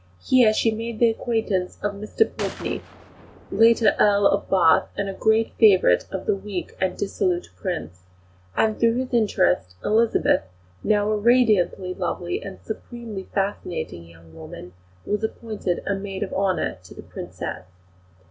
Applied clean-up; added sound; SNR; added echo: none; Gunshot, gunfire; 19 dB; none.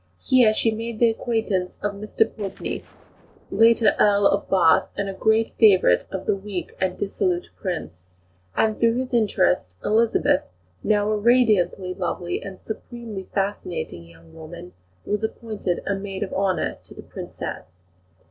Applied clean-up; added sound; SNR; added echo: neural separator model SepFormer DNS4.